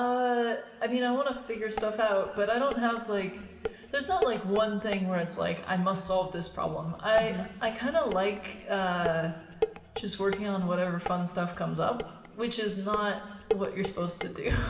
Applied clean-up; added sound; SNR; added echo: none; Dishes, pots, and pans; 10 dB; reverberation time 2.5 s.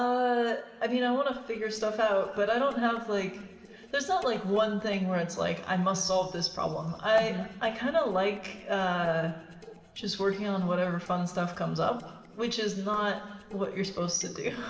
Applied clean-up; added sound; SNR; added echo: neural separator model SepFormer DNS4.